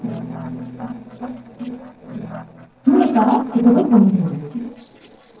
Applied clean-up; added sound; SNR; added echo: neural separator model SepFormer DNS4.